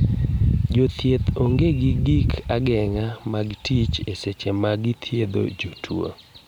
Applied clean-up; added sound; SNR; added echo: none; none; none; none.